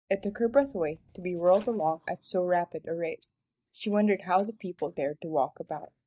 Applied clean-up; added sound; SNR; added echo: neural mask model DeepFilterNet 3.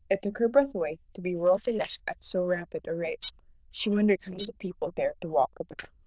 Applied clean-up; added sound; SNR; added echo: neural diffusion model UNIVERSE++.